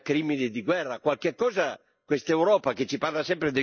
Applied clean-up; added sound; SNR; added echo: neural mask model DeepFilterNet 3.